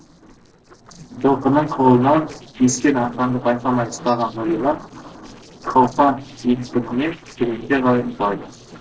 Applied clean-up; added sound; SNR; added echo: neural separator model SepFormer DNS4.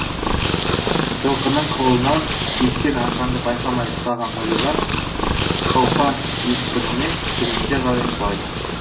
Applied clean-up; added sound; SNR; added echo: none; Purr; -1 dB; reverberation time 0.2 s.